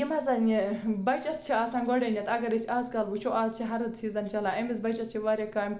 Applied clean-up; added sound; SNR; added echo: none; none; none; none.